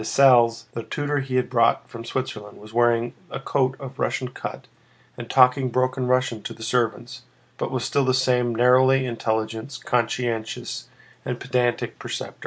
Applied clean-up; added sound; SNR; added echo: none; none; none; none.